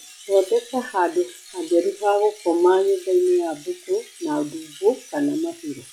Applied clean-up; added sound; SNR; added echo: classical method log-MMSE.